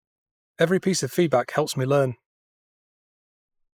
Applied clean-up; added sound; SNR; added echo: neural mask model Resemble Enhance denoiser.